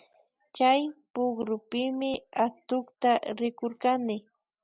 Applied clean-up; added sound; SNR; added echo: none; none; none; none.